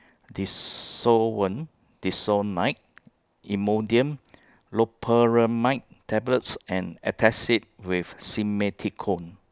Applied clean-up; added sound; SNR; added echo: none; none; none; none.